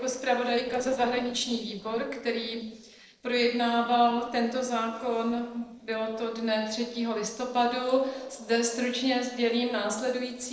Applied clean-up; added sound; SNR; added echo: neural separator model SepFormer DNS4.